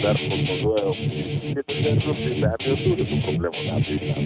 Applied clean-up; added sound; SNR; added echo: neural mask model RNNoise.